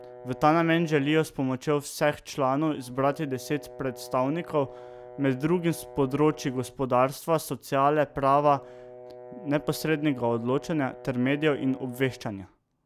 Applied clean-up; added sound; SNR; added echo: none; Brass instrument; 19 dB; none.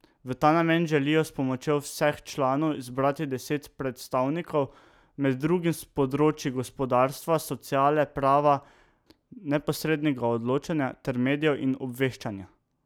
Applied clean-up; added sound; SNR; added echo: none; none; none; none.